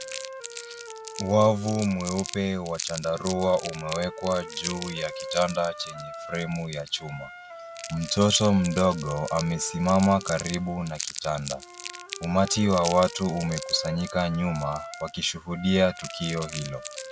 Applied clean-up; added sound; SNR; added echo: none; Crumpling, crinkling + Wind instrument, woodwind instrument; 11 dB; none.